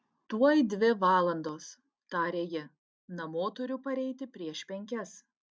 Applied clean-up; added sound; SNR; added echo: none; none; none; none.